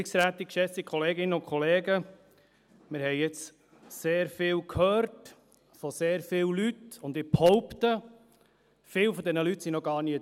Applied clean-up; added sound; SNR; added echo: none; none; none; none.